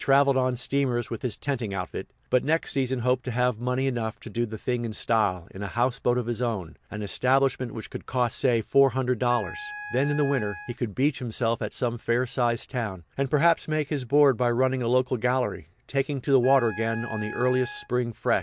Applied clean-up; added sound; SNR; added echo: none; Wind instrument, woodwind instrument; 14 dB; none.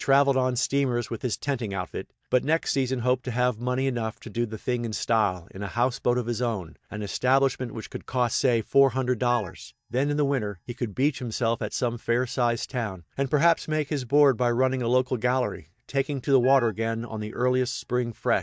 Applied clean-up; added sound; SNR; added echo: neural mask model DeepFilterNet 3.